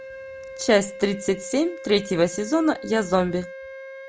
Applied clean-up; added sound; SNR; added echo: none; Wind instrument, woodwind instrument; 14 dB; none.